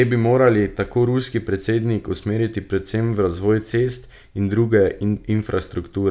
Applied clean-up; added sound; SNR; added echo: none; none; none; none.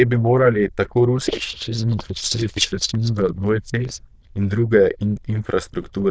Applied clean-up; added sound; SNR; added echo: neural diffusion model UNIVERSE++.